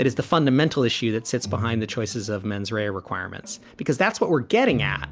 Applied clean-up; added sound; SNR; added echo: none; none; none; none.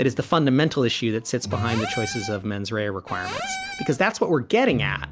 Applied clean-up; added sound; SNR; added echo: none; Cupboard open or close / Door; 10 dB; none.